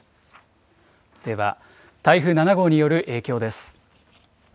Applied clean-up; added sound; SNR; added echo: none; none; none; none.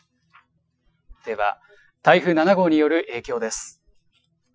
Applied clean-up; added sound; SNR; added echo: classical method Wiener filter.